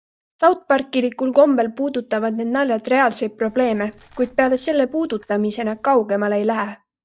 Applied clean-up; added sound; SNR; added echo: neural mask model DeepFilterNet 3.